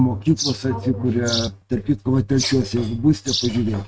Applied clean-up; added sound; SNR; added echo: neural mask model RNNoise.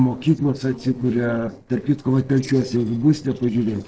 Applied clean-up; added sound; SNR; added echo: neural separator model SepFormer DNS4.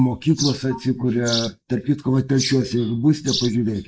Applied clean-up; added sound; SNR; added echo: neural mask model Resemble Enhance denoiser.